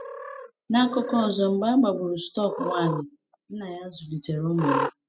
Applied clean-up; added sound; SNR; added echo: classical method spectral subtraction.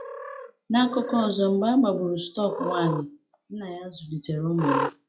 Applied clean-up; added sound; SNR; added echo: classical method log-MMSE.